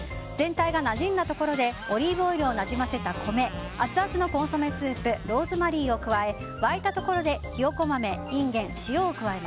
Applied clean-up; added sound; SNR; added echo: none; Brass instrument + Motorcycle; 18 dB; none.